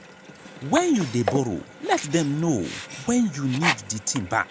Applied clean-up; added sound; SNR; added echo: none; Sink (filling or washing); 8 dB; none.